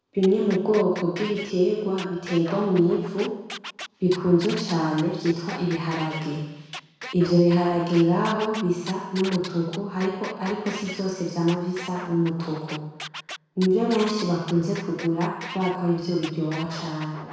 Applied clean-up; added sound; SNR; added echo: none; Scratching (performance technique); 15 dB; reverberation time 1.1 s.